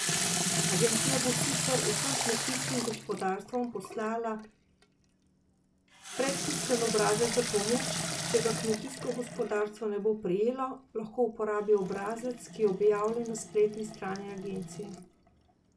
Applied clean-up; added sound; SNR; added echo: none; Sink (filling or washing) / Water tap, faucet; 2 dB; none.